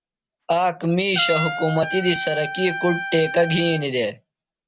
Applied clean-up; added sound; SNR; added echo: none; Trumpet; 8 dB; none.